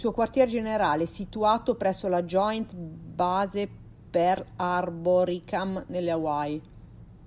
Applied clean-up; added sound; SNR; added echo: none; none; none; none.